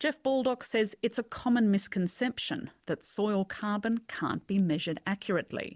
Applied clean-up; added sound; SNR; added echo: none; none; none; none.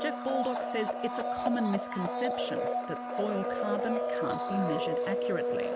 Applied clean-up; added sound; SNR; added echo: none; Domestic sounds, home sounds; -3 dB; none.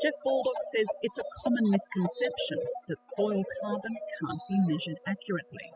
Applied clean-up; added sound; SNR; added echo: classical method spectral subtraction.